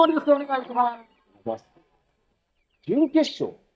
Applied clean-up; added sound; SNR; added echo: neural mask model DeepFilterNet 3.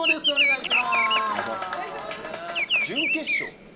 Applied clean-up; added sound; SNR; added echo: none; Bird vocalization, bird call, bird song; -4 dB; reverberation time 1.1 s.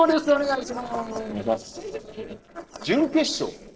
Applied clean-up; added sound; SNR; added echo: neural separator model SepFormer DNS4.